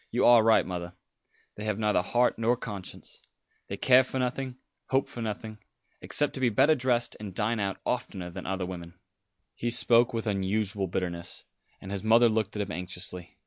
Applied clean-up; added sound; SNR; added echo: none; none; none; none.